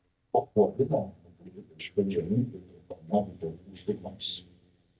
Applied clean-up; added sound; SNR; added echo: neural mask model DeepFilterNet 3.